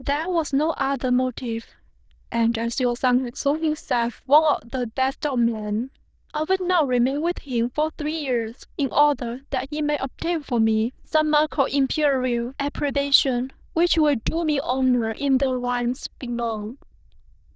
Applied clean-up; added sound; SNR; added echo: neural diffusion model UNIVERSE++.